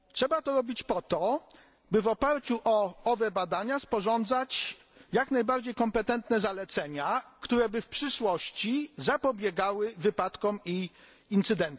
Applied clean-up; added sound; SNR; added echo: none; none; none; none.